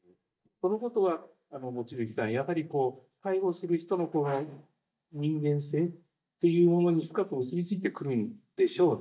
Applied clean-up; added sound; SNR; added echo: neural mask model DeepFilterNet 3.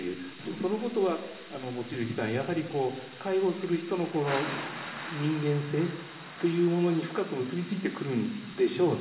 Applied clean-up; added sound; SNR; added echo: none; Thunder / Rain; 14 dB; reverberation time 1.0 s.